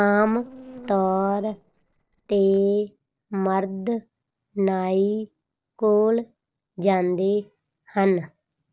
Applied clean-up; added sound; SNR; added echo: neural separator model SepFormer DNS4.